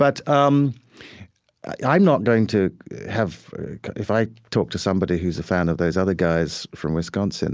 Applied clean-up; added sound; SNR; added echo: none; none; none; none.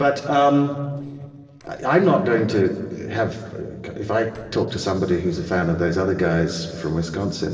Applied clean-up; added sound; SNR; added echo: neural separator model SepFormer DNS4.